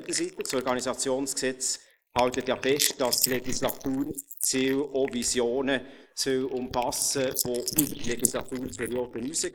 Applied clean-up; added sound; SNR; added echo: neural mask model Resemble Enhance denoiser.